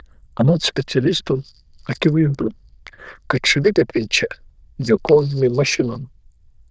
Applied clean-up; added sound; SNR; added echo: neural diffusion model UNIVERSE++.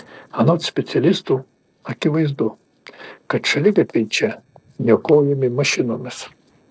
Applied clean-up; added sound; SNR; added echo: neural separator model SepFormer DNS4.